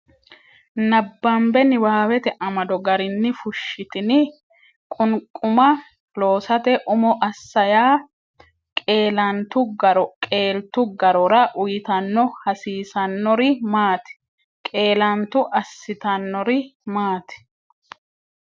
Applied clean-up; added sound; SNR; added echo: none; none; none; none.